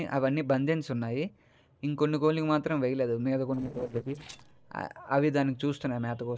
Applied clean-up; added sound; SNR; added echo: neural separator model SepFormer DNS4.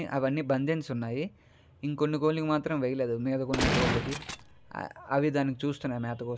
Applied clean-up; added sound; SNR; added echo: none; Gunshot, gunfire; 0 dB; none.